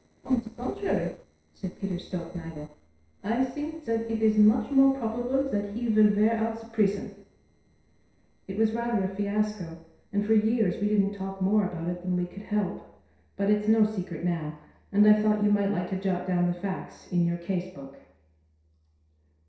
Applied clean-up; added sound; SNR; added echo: neural separator model SepFormer DNS4.